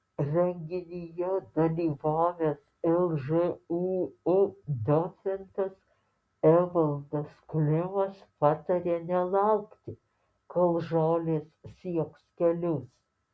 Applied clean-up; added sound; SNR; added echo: none; none; none; none.